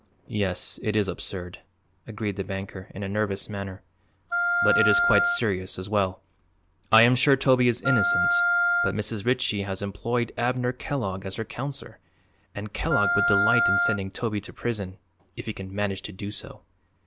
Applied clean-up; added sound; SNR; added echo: none; Wind instrument, woodwind instrument; -2 dB; none.